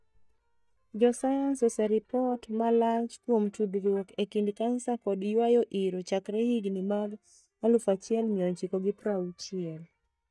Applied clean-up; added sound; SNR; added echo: neural mask model DeepFilterNet 3.